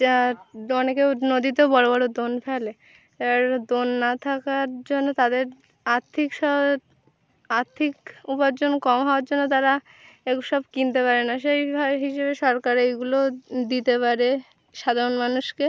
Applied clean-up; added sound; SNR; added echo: none; none; none; none.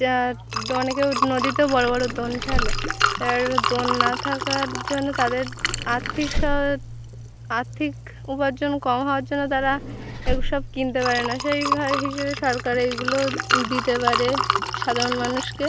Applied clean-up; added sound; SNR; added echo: none; Vehicle + Liquid; 2 dB; none.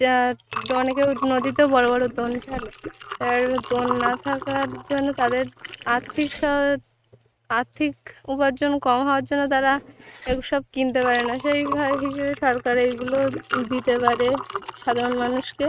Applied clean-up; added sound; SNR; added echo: neural mask model RNNoise.